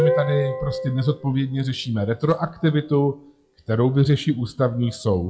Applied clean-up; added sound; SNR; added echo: classical method WPE with log-MMSE.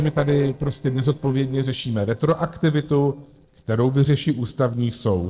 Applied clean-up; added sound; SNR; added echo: neural separator model SepFormer DNS4.